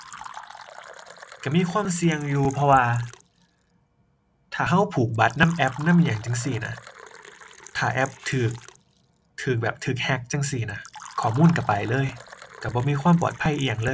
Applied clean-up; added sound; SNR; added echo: none; Fill (with liquid); 20 dB; none.